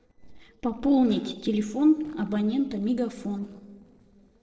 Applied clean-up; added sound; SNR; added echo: neural separator model SepFormer DNS4.